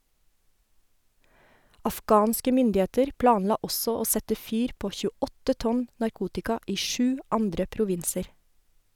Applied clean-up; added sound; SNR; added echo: none; none; none; none.